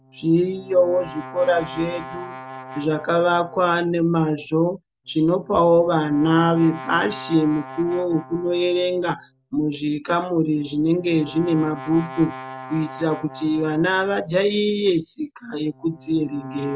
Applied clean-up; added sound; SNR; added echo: none; Brass instrument; 17 dB; none.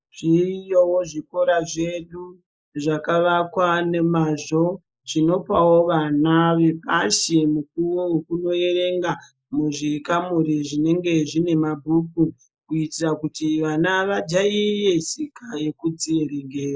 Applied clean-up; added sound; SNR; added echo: neural mask model Resemble Enhance denoiser.